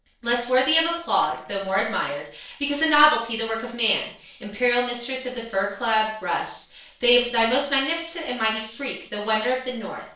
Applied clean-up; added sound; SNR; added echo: neural separator model SepFormer DNS4.